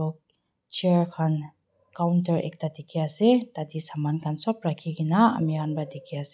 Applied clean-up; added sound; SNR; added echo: none; none; none; none.